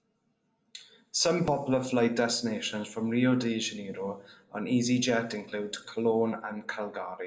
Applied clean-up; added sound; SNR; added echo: none; none; none; reverberation time 0.5 s.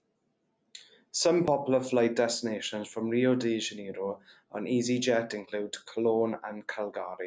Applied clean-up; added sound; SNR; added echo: none; none; none; none.